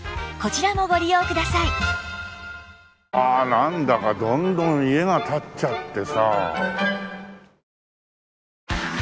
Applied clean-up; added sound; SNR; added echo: none; none; none; none.